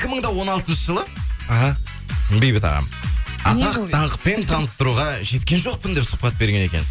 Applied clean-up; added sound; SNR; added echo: none; none; none; none.